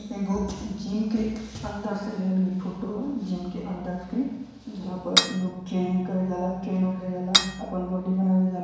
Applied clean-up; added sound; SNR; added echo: none; Cutlery, silverware / Dishes, pots, and pans; -2 dB; reverberation time 1.1 s.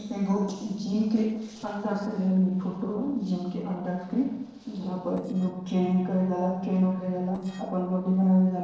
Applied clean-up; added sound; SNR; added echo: neural separator model SepFormer DNS4.